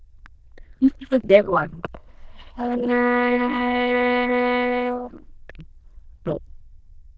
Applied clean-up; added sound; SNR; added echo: neural diffusion model UNIVERSE++.